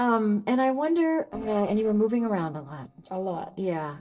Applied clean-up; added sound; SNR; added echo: neural separator model SepFormer DNS4.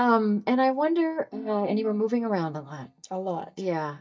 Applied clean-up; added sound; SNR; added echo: neural mask model DeepFilterNet 3.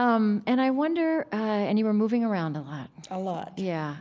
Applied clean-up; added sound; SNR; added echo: none; none; none; none.